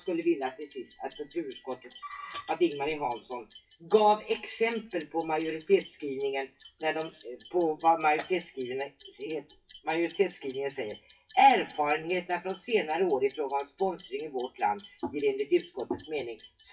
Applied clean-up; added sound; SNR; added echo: classical method WPE with log-MMSE.